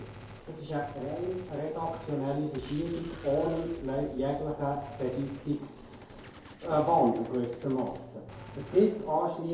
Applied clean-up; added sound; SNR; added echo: none; Gunshot, gunfire; 16 dB; reverberation time 2.2 s.